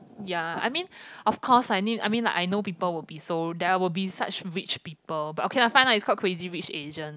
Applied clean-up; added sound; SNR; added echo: none; none; none; none.